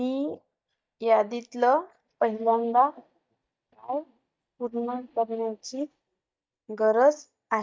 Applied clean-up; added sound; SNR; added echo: neural mask model DeepFilterNet 3.